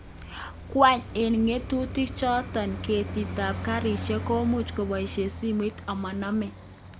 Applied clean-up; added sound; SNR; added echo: none; Traffic noise, roadway noise; 9 dB; none.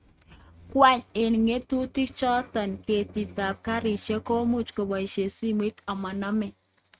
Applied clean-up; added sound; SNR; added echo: neural mask model RNNoise.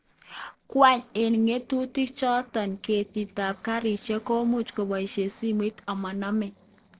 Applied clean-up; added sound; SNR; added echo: neural separator model SepFormer DNS4.